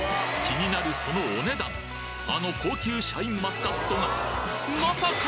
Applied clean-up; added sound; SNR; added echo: none; none; none; none.